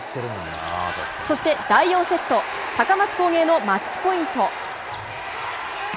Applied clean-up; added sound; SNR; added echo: none; none; none; none.